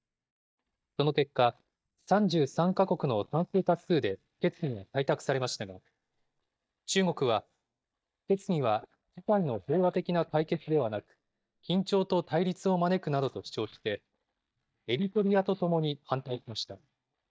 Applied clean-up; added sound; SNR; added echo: neural mask model DeepFilterNet 3.